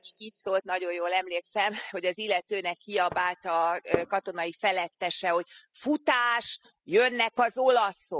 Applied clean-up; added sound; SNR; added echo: classical method spectral subtraction.